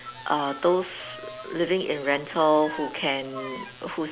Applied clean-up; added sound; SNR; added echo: none; Bowed string instrument; 15 dB; none.